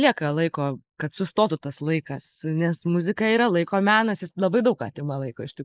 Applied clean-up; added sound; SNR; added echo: neural mask model Resemble Enhance denoiser.